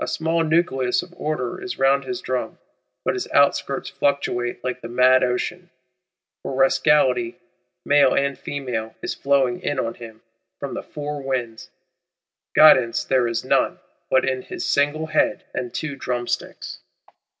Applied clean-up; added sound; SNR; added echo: none; none; none; none.